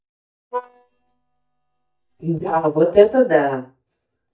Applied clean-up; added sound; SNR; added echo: neural mask model DeepFilterNet 3.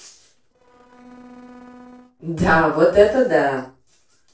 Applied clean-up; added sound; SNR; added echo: neural separator model SepFormer DNS4.